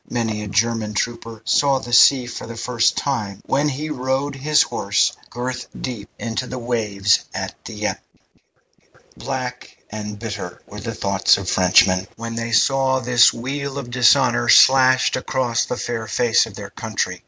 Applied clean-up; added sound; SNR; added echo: none; none; none; none.